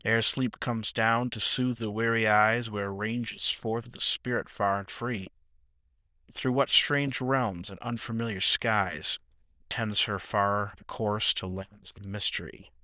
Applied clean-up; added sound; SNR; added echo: neural diffusion model UNIVERSE++.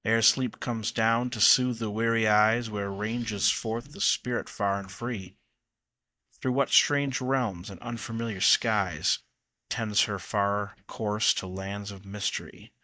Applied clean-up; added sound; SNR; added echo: neural mask model DeepFilterNet 3.